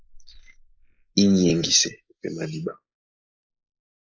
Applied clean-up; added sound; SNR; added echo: neural mask model Resemble Enhance denoiser.